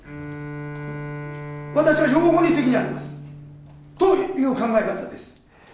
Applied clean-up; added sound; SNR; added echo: none; Bowed string instrument; 13 dB; none.